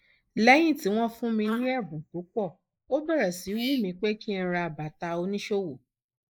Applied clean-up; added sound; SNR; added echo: neural mask model Resemble Enhance denoiser.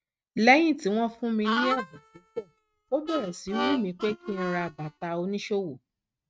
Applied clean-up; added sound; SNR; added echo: neural mask model RNNoise.